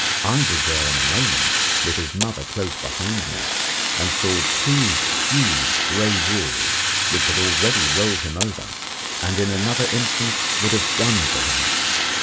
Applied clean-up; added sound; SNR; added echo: none; Fire; -4 dB; none.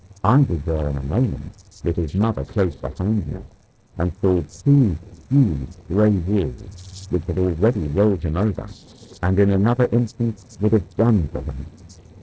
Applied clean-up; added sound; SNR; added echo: neural separator model SepFormer DNS4.